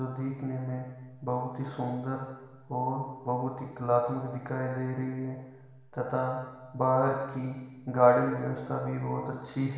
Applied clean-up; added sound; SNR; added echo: none; none; none; reverberation time 1.1 s.